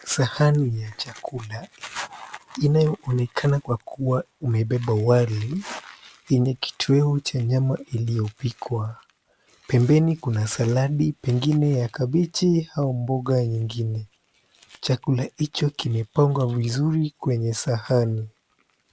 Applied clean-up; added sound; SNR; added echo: none; none; none; none.